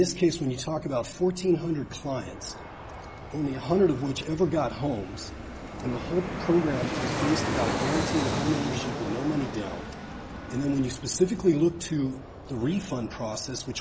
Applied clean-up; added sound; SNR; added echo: none; Fixed-wing aircraft, airplane; 6 dB; none.